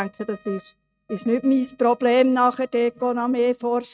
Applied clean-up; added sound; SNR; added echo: neural mask model RNNoise.